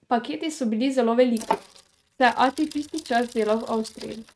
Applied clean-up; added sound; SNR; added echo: neural mask model RNNoise.